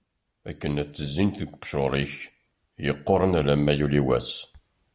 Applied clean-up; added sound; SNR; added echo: none; none; none; none.